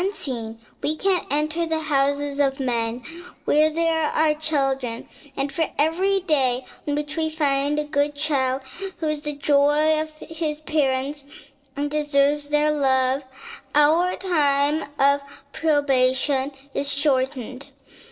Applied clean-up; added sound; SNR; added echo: neural separator model SepFormer DNS4.